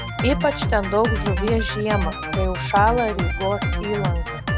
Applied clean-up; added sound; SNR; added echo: none; Drum kit; 1 dB; none.